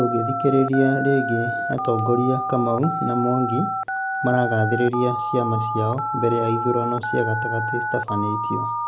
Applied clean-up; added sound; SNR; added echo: none; Telephone; 3 dB; none.